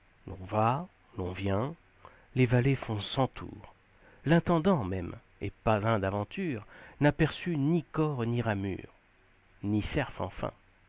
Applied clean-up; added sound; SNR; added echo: none; none; none; none.